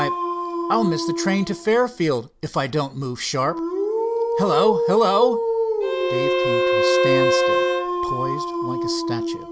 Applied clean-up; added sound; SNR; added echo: none; Bowed string instrument + Dog; -2 dB; none.